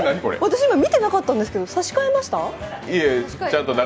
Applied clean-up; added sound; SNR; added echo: none; none; none; none.